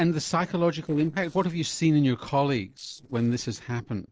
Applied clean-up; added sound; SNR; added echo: neural separator model SepFormer DNS4.